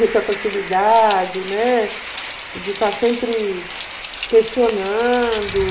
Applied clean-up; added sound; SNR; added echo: none; Rain; 12 dB; reverberation time 0.5 s.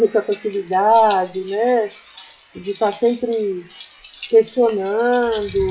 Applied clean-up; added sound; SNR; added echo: classical method WPE with log-MMSE.